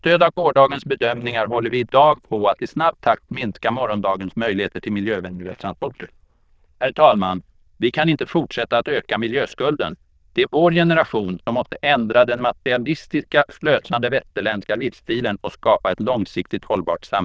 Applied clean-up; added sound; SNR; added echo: neural diffusion model UNIVERSE++.